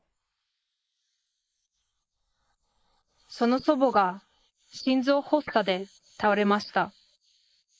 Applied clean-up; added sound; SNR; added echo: neural mask model Resemble Enhance denoiser.